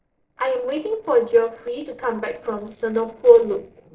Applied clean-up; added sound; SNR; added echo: neural separator model SepFormer DNS4.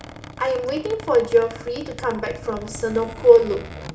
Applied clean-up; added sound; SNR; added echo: none; Squeak; 16 dB; reverberation time 1.6 s.